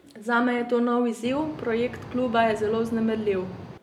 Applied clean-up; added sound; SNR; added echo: none; Boat, Water vehicle; 15 dB; none.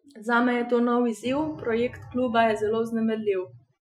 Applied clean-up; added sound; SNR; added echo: classical method Wiener filter.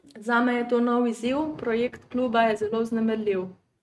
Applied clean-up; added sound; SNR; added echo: neural mask model RNNoise.